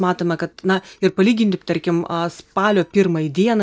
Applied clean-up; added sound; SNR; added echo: neural mask model DeepFilterNet 3.